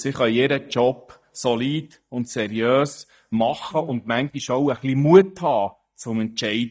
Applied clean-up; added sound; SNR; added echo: neural mask model DeepFilterNet 3.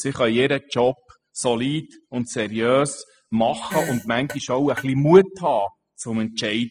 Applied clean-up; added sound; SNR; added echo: classical method spectral subtraction.